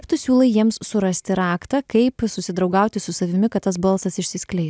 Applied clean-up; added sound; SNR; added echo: none; none; none; none.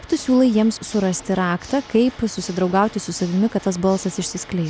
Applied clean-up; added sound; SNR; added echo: none; Water / Mechanisms; 20 dB; none.